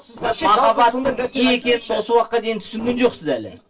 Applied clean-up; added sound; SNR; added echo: neural separator model SepFormer DNS4.